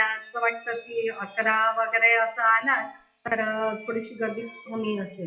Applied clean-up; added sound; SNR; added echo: classical method WPE with log-MMSE.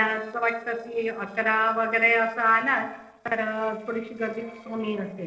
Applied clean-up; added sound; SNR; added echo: neural separator model SepFormer DNS4.